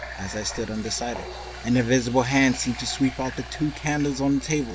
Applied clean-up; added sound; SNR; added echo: none; Water tap, faucet; 14 dB; none.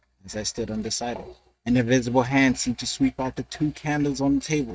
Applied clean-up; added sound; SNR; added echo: neural mask model RNNoise.